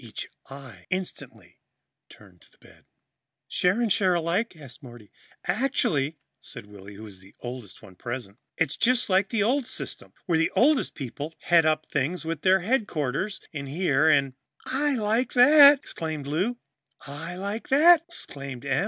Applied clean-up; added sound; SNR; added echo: none; none; none; none.